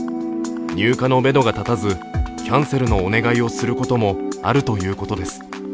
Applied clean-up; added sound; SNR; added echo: none; Wind instrument, woodwind instrument; 20 dB; none.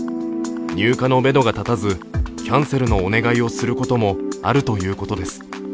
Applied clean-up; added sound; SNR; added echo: none; none; none; none.